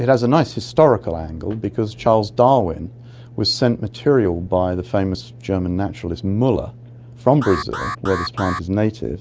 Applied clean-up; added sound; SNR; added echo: none; Alarm; 10 dB; none.